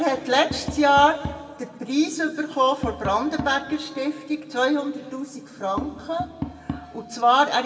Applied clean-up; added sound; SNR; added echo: none; Tap; 13 dB; reverberation time 1.5 s.